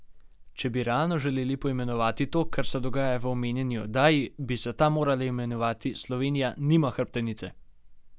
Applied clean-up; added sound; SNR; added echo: none; none; none; none.